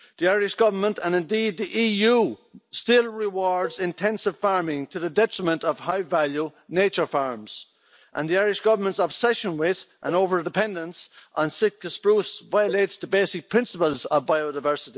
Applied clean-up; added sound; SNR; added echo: none; Cowbell; 18 dB; none.